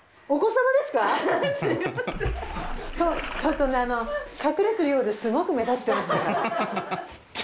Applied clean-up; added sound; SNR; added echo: none; Splash, splatter; 8 dB; none.